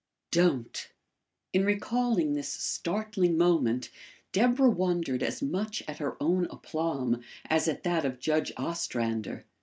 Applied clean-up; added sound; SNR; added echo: none; none; none; none.